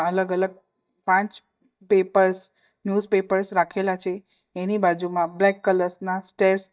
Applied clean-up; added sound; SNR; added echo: neural mask model DeepFilterNet 3.